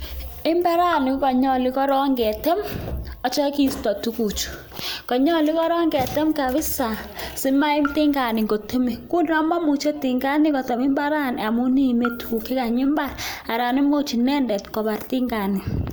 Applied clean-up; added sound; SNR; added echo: none; Raindrop / Drip; 17 dB; none.